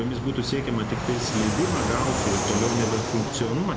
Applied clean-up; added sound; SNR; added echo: none; Fixed-wing aircraft, airplane; 1 dB; none.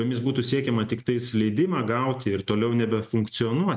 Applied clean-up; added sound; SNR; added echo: none; none; none; none.